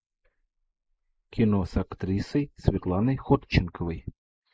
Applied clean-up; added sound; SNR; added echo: neural mask model Resemble Enhance denoiser.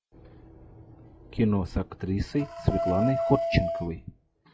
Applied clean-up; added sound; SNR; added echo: classical method log-MMSE.